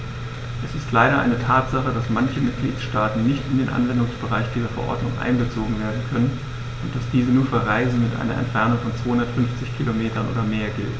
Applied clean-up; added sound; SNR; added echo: none; none; none; none.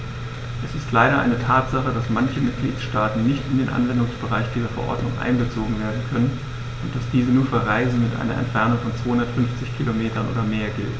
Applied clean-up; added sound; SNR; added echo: none; Percussion; 20 dB; none.